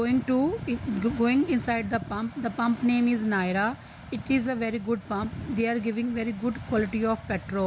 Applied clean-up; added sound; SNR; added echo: none; none; none; none.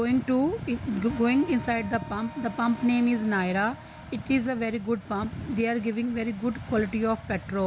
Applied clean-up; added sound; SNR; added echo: none; Wind instrument, woodwind instrument; 20 dB; none.